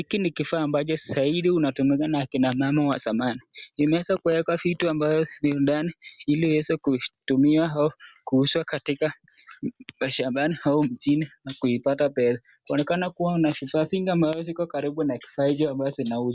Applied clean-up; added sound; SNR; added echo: none; none; none; none.